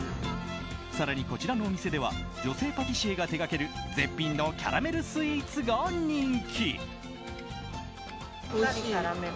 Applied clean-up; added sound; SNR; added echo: none; none; none; none.